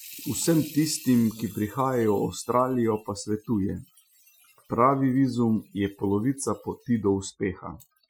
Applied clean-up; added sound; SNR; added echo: classical method Wiener filter.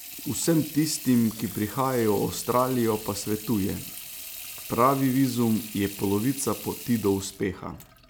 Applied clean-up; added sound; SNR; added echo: none; Sink (filling or washing) / Water tap, faucet; 14 dB; none.